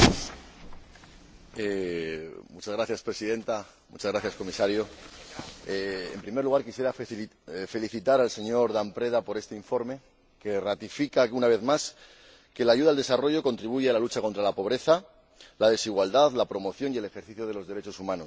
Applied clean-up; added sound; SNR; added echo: none; none; none; none.